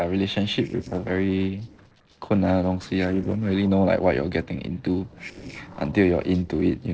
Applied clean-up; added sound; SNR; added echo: neural separator model SepFormer DNS4.